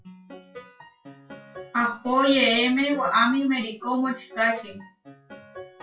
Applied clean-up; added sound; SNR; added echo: classical method WPE with log-MMSE.